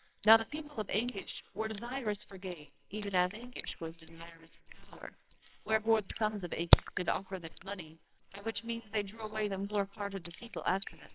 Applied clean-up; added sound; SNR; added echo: neural separator model SepFormer WHAMR!.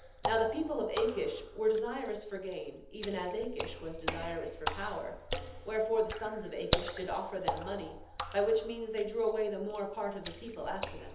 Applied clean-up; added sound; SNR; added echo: none; Water / Splash, splatter; 6 dB; reverberation time 0.8 s.